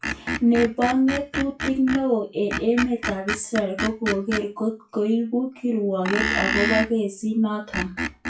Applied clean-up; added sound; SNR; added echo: classical method WPE with log-MMSE.